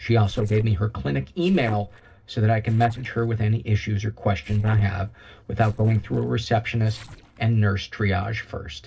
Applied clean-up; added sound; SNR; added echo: neural separator model SepFormer DNS4.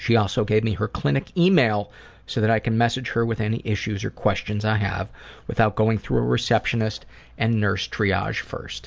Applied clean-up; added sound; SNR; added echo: none; none; none; none.